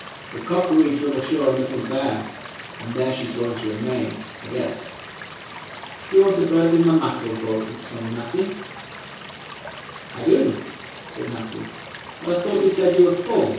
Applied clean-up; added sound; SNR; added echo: none; Stream / Liquid; 14 dB; reverberation time 0.6 s.